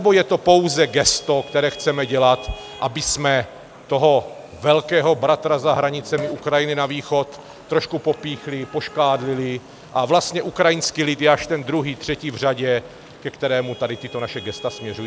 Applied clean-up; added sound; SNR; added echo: none; Liquid + Traffic noise, roadway noise / Vehicle horn, car horn, honking; 20 dB; none.